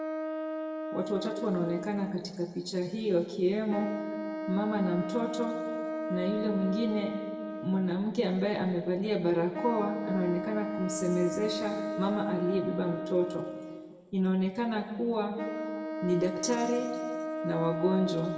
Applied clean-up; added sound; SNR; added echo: none; Wind instrument, woodwind instrument; 6 dB; reverberation time 1.8 s.